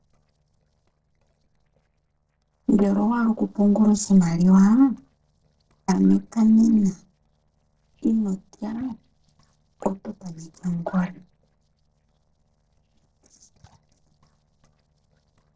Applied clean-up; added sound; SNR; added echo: neural separator model SepFormer DNS4.